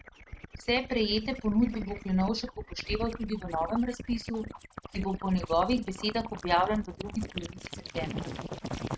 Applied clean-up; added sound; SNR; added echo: neural mask model RNNoise.